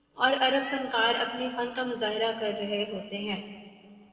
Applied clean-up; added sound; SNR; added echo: neural separator model SepFormer DNS4.